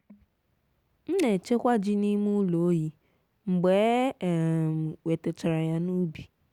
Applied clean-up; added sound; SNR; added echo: none; none; none; none.